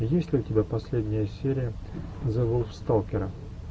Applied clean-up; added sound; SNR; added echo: none; none; none; none.